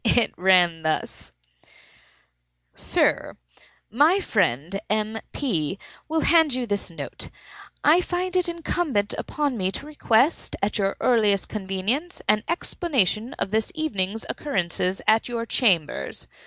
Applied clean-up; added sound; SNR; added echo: none; none; none; none.